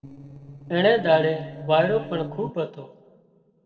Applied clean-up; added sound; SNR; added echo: neural separator model SepFormer DNS4.